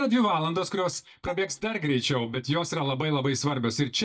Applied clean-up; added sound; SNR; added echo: neural mask model DeepFilterNet 3.